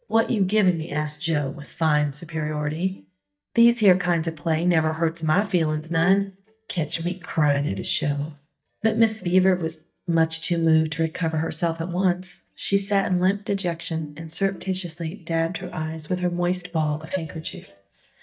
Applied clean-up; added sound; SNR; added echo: neural mask model DeepFilterNet 3.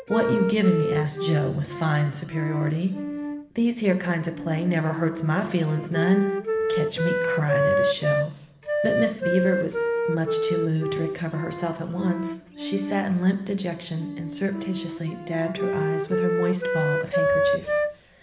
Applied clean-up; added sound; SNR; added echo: none; Wind instrument, woodwind instrument; 1 dB; reverberation time 1.1 s.